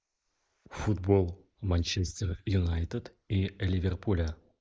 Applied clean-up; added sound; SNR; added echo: neural mask model Resemble Enhance denoiser.